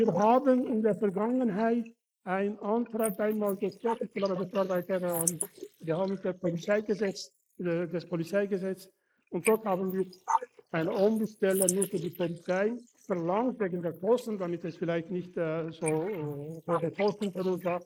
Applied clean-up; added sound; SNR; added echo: neural mask model Resemble Enhance denoiser.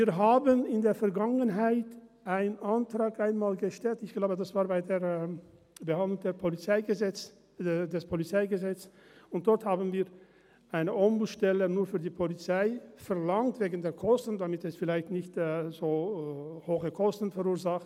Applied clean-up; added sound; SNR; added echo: none; none; none; none.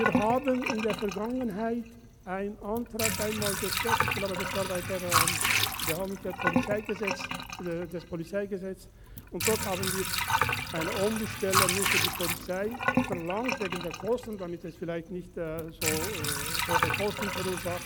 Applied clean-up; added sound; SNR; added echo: none; Sink (filling or washing) / Water; -2 dB; none.